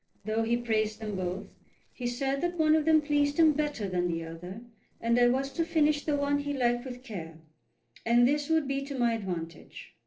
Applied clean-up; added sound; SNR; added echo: neural separator model SepFormer DNS4.